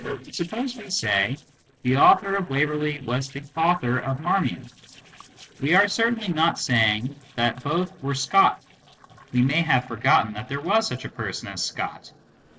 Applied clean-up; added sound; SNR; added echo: neural separator model SepFormer DNS4.